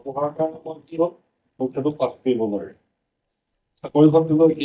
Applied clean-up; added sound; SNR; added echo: neural mask model DeepFilterNet 3.